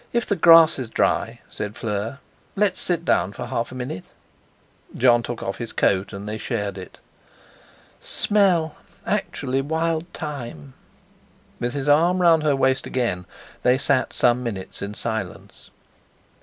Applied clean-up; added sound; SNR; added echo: none; none; none; none.